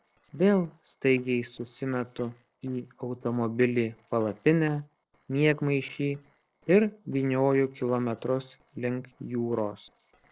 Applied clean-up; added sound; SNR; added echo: neural separator model SepFormer DNS4.